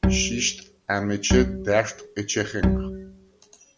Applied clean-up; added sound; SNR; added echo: none; Bowed string instrument; 0 dB; none.